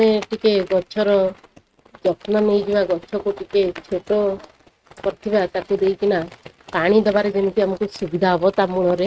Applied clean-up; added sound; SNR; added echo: neural mask model RNNoise.